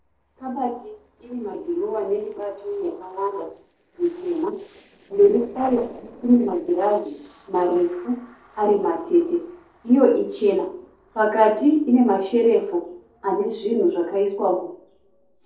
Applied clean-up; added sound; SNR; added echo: neural separator model SepFormer DNS4.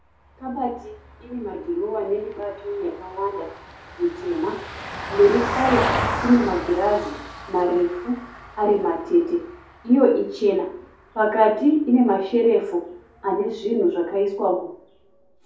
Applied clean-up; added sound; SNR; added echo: none; Vehicle; 11 dB; reverberation time 0.6 s.